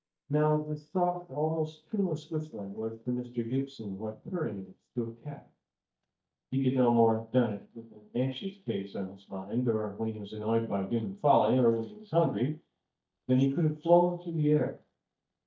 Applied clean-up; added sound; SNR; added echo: neural mask model DeepFilterNet 3.